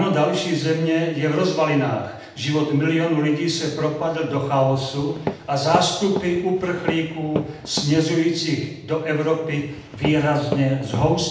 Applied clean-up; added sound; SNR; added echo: none; Walk, footsteps; 10 dB; reverberation time 0.8 s.